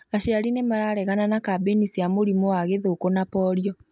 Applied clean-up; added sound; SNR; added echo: none; none; none; none.